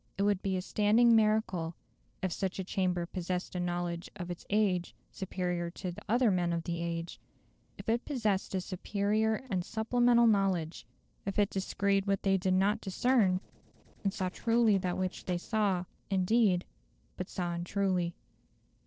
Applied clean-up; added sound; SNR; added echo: neural separator model SepFormer DNS4.